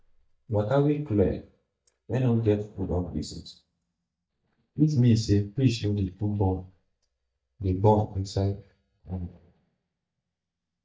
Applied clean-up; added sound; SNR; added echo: neural mask model DeepFilterNet 3.